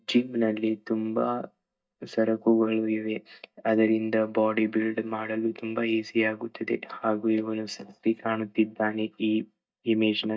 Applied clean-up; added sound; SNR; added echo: neural mask model DeepFilterNet 3.